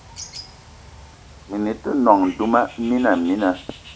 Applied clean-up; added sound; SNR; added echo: none; Bird; 19 dB; none.